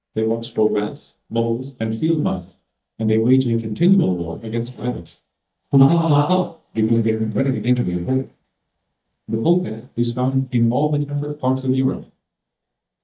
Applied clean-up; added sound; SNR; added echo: neural mask model DeepFilterNet 3.